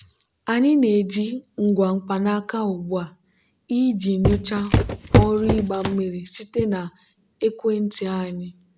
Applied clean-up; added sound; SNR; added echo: none; Walk, footsteps; -2 dB; none.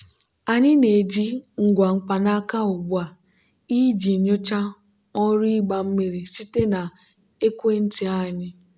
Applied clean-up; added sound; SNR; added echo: none; none; none; none.